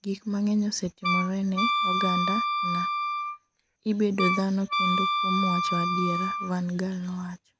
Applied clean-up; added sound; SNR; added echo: none; Wind instrument, woodwind instrument; -1 dB; none.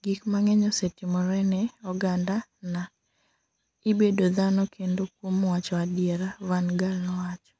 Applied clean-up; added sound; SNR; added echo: none; none; none; none.